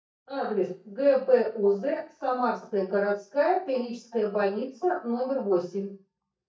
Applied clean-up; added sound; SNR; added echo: neural mask model DeepFilterNet 3.